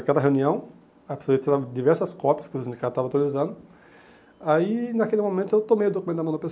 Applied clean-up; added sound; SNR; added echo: none; none; none; none.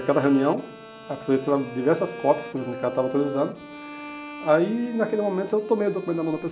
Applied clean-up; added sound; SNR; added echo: none; Bowed string instrument; 13 dB; reverberation time 0.5 s.